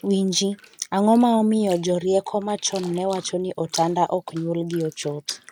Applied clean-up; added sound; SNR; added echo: neural mask model RNNoise.